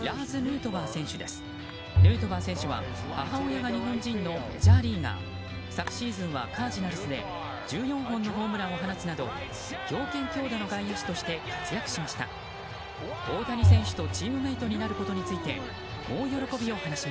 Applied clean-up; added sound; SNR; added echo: none; Bowed string instrument; -5 dB; none.